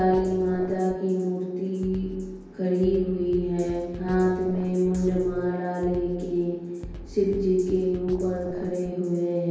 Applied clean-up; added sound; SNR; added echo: none; Drum kit; 15 dB; reverberation time 1.2 s.